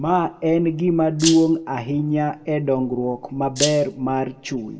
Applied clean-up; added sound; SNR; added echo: none; Rattle (instrument); 7 dB; reverberation time 1.4 s.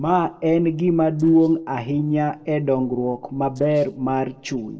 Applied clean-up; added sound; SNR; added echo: neural separator model SepFormer DNS4.